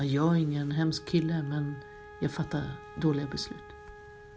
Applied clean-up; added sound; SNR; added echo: none; Wind instrument, woodwind instrument; 18 dB; none.